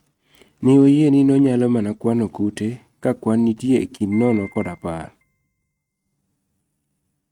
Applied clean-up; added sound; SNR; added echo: neural mask model RNNoise.